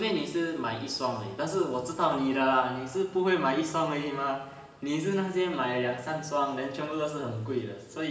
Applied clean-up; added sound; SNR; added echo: none; none; none; reverberation time 2.6 s.